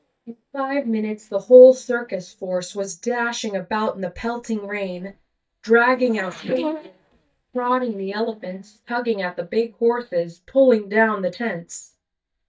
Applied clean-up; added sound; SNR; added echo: neural mask model DeepFilterNet 3.